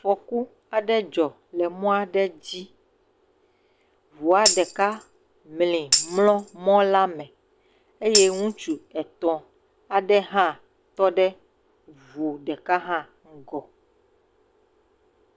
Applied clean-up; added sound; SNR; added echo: none; Tambourine; 2 dB; none.